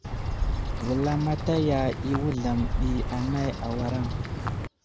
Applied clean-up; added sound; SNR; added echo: none; Bird vocalization, bird call, bird song; 1 dB; none.